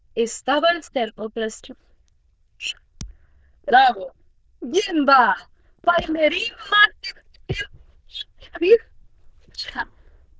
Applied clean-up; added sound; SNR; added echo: neural diffusion model UNIVERSE++.